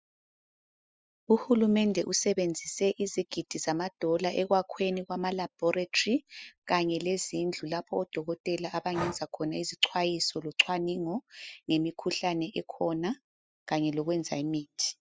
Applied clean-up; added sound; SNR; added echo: classical method spectral subtraction.